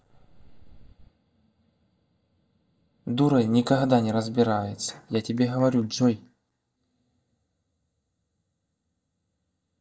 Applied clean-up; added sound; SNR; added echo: neural mask model DeepFilterNet 3.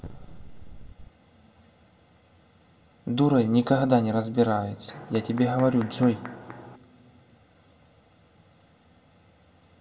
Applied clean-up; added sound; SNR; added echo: none; Mechanisms; 14 dB; reverberation time 0.4 s.